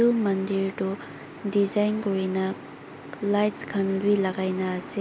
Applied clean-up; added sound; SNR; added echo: none; none; none; none.